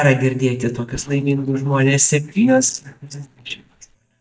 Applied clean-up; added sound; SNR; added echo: neural mask model DeepFilterNet 3.